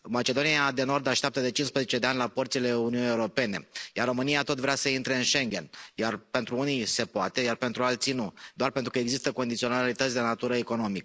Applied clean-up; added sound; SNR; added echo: none; none; none; none.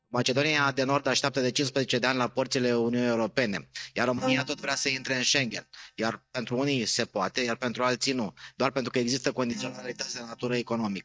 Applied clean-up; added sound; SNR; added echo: neural mask model DeepFilterNet 3.